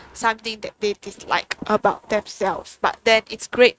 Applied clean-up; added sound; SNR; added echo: neural mask model RNNoise.